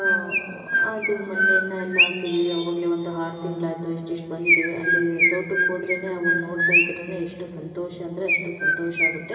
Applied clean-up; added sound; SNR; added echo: none; Chirp, tweet; -3 dB; reverberation time 2.8 s.